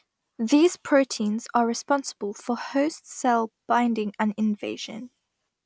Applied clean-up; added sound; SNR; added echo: none; none; none; none.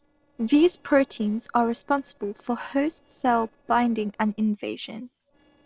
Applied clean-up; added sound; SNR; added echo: neural separator model SepFormer DNS4.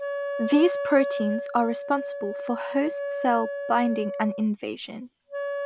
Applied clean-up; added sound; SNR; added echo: none; Wind instrument, woodwind instrument; 6 dB; none.